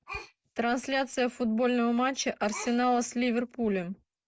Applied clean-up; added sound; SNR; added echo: none; none; none; none.